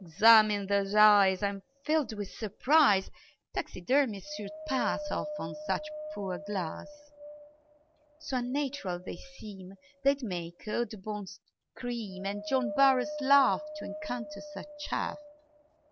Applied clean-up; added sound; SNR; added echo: none; Wind; 13 dB; none.